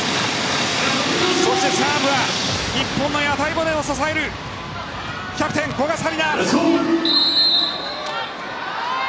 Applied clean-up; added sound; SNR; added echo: none; none; none; none.